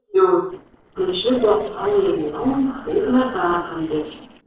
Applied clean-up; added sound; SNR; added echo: neural separator model SepFormer DNS4.